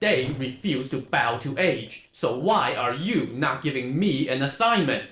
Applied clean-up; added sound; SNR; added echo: neural separator model SepFormer DNS4.